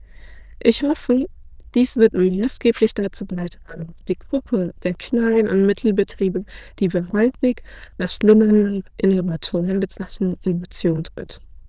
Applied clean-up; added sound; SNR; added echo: neural diffusion model UNIVERSE++.